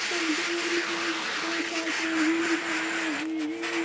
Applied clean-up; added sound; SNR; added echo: none; Domestic sounds, home sounds; -1 dB; reverberation time 0.3 s.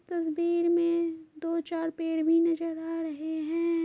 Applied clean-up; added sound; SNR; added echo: none; none; none; none.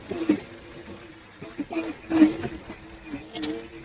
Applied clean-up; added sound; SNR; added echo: neural mask model DeepFilterNet 3.